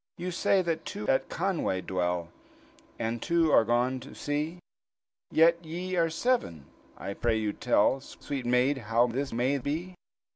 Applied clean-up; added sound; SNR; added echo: none; none; none; none.